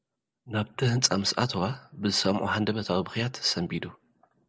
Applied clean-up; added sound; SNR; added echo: none; none; none; none.